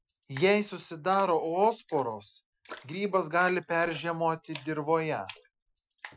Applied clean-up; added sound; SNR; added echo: classical method Wiener filter.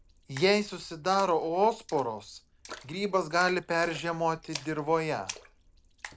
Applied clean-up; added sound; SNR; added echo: none; Splash, splatter; 18 dB; none.